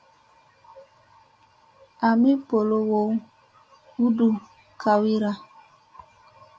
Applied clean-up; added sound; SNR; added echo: none; none; none; none.